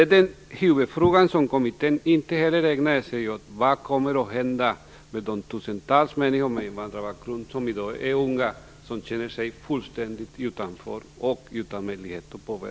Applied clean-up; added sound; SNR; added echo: none; none; none; none.